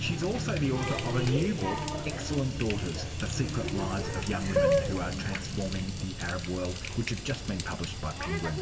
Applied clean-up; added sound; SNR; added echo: none; Water tap, faucet; 0 dB; reverberation time 1.7 s.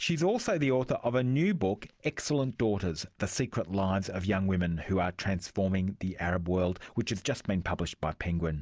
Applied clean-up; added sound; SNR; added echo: none; none; none; none.